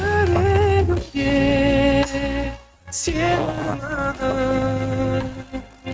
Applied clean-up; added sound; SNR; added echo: neural mask model RNNoise.